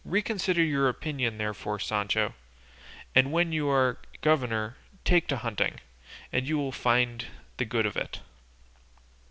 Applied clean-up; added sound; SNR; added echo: none; none; none; none.